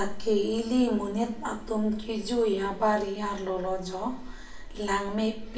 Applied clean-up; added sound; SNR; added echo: none; none; none; reverberation time 0.3 s.